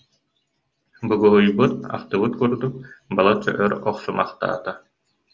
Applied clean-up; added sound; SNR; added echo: none; none; none; none.